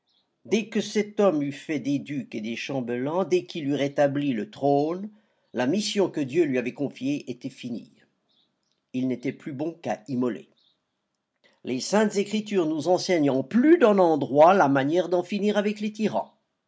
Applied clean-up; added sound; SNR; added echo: none; none; none; none.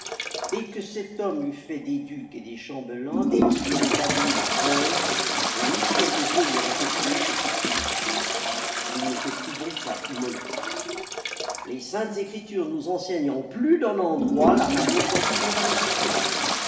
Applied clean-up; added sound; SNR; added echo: none; Toilet flush; -3 dB; reverberation time 0.9 s.